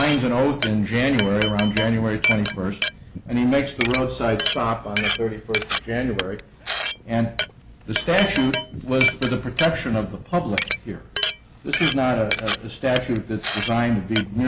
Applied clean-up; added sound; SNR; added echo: none; Glass; 6 dB; none.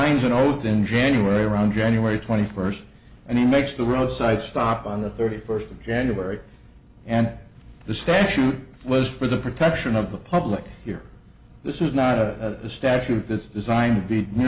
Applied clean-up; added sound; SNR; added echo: none; none; none; none.